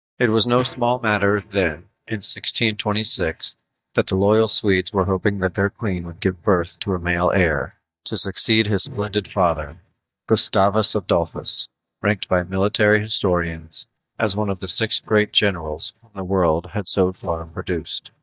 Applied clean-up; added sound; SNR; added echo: neural mask model DeepFilterNet 3.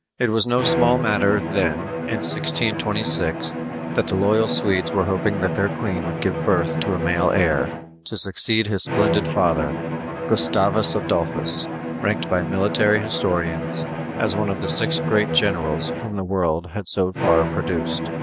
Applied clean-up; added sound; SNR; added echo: none; Bowed string instrument; 3 dB; none.